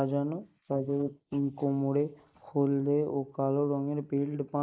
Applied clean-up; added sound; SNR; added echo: neural mask model Resemble Enhance denoiser.